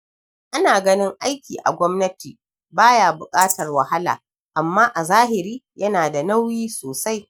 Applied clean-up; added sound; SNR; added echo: neural mask model DeepFilterNet 3.